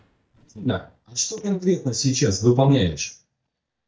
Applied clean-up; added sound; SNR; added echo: neural mask model DeepFilterNet 3.